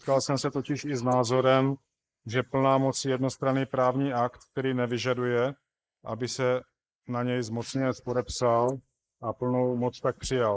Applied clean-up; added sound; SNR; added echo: neural mask model Resemble Enhance denoiser.